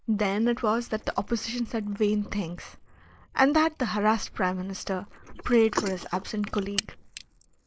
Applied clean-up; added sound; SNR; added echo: neural mask model Resemble Enhance denoiser.